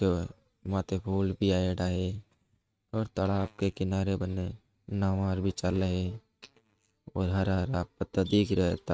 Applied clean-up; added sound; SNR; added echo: neural mask model RNNoise.